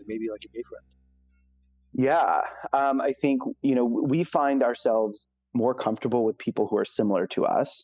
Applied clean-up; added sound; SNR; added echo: classical method spectral subtraction.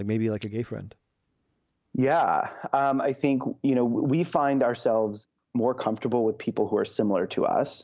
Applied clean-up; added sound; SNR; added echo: none; none; none; none.